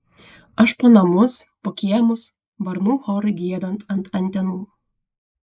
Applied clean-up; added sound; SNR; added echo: neural mask model Resemble Enhance denoiser.